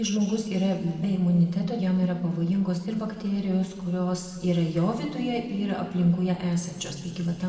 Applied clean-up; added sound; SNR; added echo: none; none; none; reverberation time 2.1 s.